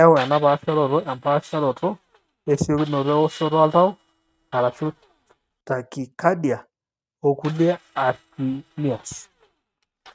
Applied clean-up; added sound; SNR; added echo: neural mask model RNNoise.